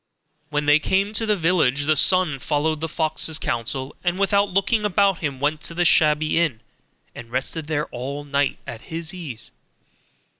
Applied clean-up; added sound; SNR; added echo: none; none; none; none.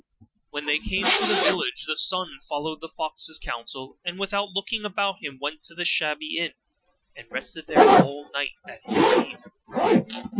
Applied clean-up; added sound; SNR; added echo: classical method Wiener filter.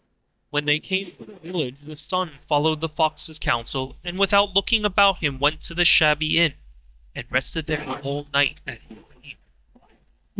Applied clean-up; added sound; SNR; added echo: neural mask model DeepFilterNet 3.